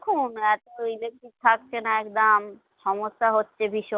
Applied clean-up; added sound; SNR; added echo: none; none; none; none.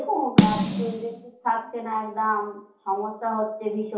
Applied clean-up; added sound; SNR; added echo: none; Snare drum; -3 dB; reverberation time 0.5 s.